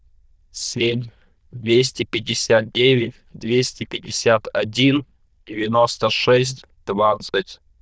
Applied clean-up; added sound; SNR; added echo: neural diffusion model UNIVERSE++.